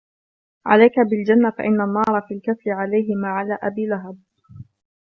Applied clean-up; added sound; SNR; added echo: none; none; none; none.